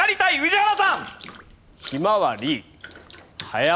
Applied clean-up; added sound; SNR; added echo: none; Bathtub (filling or washing); 17 dB; none.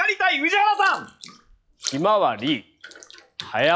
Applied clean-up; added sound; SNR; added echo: classical method log-MMSE.